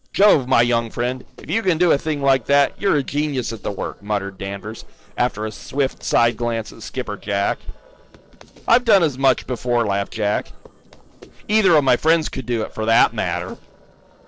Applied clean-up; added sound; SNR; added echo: neural separator model SepFormer DNS4.